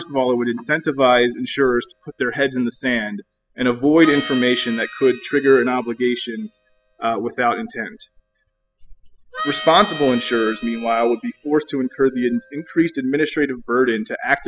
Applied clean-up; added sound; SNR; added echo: classical method spectral subtraction.